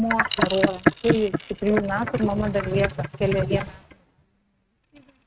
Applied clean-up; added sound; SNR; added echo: neural mask model RNNoise.